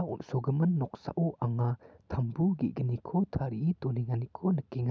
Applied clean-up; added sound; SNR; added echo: none; none; none; none.